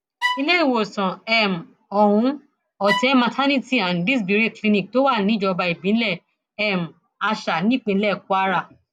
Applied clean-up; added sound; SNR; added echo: none; Bowed string instrument; 7 dB; none.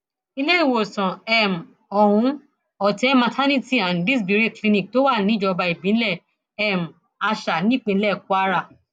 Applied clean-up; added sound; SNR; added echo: none; none; none; none.